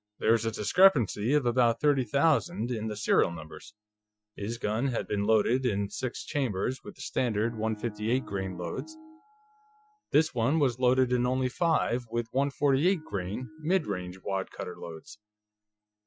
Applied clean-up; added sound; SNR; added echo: classical method Wiener filter.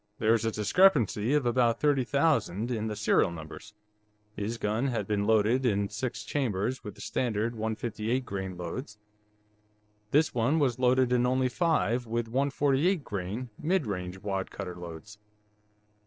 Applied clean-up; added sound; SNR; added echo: neural separator model SepFormer DNS4.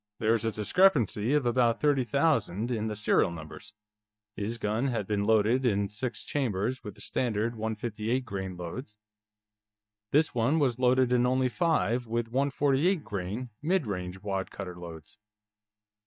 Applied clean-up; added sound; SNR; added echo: neural mask model DeepFilterNet 3.